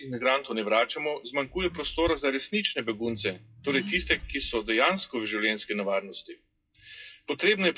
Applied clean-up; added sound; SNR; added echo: classical method WPE with log-MMSE.